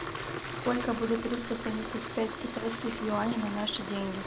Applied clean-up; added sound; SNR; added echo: none; Fill (with liquid) / Water tap, faucet; 5 dB; none.